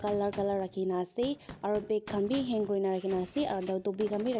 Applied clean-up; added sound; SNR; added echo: none; Gunshot, gunfire; 16 dB; none.